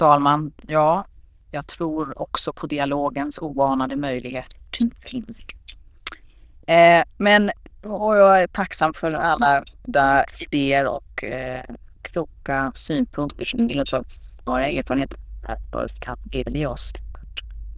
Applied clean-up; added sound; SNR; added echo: neural diffusion model UNIVERSE++.